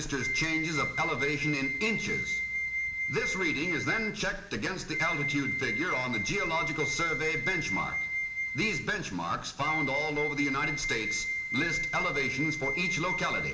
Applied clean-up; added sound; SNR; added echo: none; Wind instrument, woodwind instrument; 1 dB; reverberation time 1.1 s.